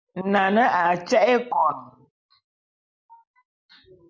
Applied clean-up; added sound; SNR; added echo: none; none; none; none.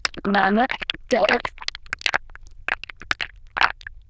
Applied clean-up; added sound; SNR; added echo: neural diffusion model UNIVERSE++.